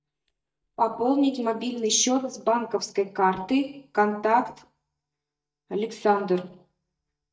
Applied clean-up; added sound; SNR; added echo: neural mask model DeepFilterNet 3.